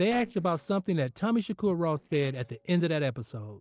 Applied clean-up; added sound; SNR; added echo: neural separator model SepFormer DNS4.